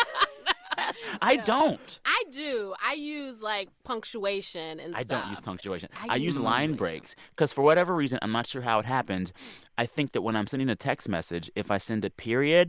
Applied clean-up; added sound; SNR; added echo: none; none; none; none.